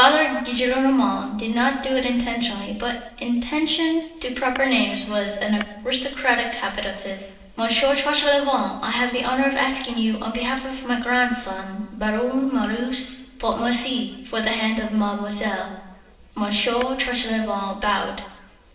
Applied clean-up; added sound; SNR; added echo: neural separator model SepFormer DNS4.